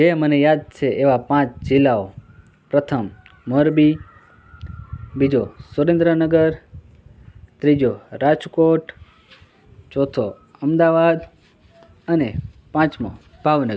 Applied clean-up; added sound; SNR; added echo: none; none; none; none.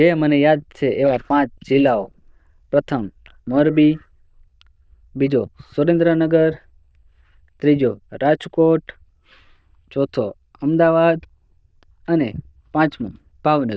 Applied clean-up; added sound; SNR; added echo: neural diffusion model UNIVERSE++.